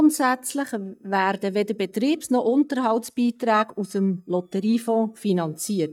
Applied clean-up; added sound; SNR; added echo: neural mask model DeepFilterNet 3.